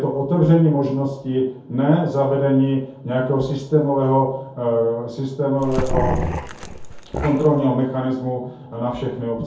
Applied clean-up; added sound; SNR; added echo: none; Growling; 4 dB; reverberation time 0.6 s.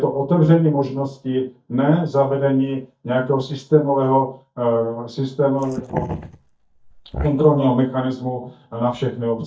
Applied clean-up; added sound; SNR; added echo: neural mask model DeepFilterNet 3.